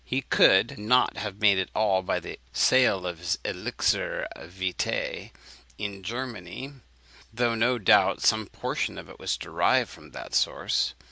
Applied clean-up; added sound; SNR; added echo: none; none; none; none.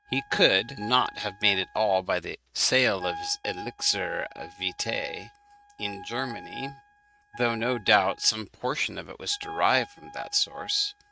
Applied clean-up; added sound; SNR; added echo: neural mask model RNNoise.